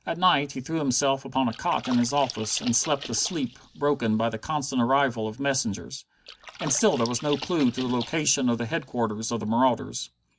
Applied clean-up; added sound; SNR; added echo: none; Splash, splatter; 16 dB; none.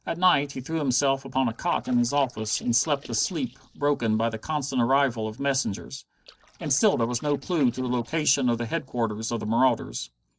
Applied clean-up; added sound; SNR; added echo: neural separator model SepFormer DNS4.